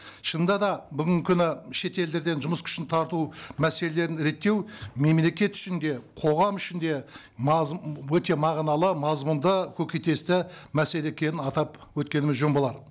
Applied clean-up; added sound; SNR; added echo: none; none; none; none.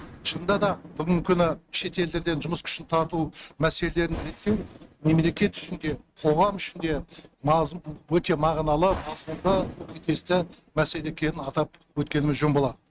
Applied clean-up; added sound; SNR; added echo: neural mask model RNNoise.